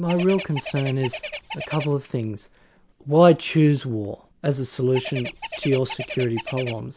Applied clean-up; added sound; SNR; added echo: none; Bird; 11 dB; none.